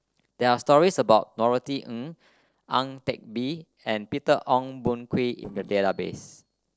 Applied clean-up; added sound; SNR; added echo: neural separator model SepFormer DNS4.